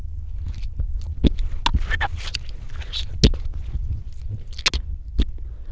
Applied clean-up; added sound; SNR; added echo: neural diffusion model UNIVERSE++.